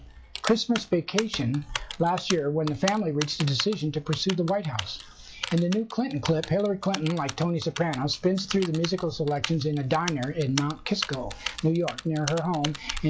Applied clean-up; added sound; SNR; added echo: classical method log-MMSE.